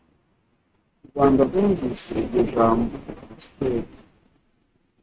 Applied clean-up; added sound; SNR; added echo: neural mask model RNNoise.